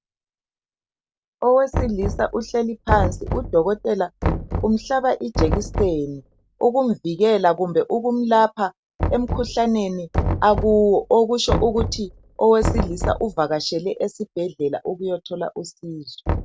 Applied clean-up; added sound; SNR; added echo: none; Knock; 6 dB; none.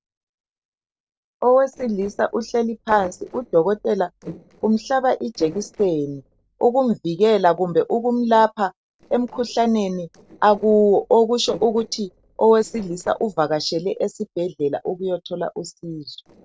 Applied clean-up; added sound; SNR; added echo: neural separator model SepFormer DNS4.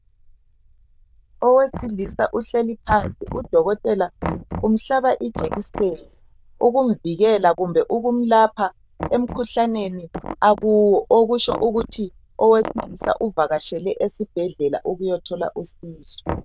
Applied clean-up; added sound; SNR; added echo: neural diffusion model UNIVERSE++.